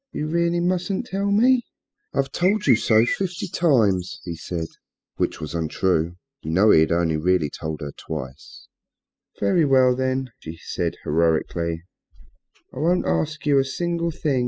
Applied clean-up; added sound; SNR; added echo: classical method spectral subtraction.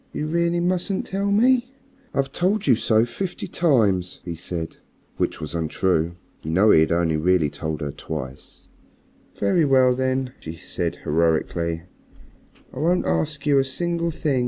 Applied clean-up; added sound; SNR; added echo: none; none; none; none.